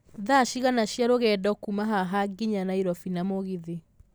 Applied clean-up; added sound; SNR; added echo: none; none; none; none.